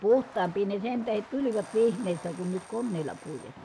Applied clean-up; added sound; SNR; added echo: none; Fireworks + Alarm / Clock; 18 dB; none.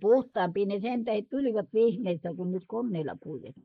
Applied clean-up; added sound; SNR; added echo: neural mask model Resemble Enhance denoiser.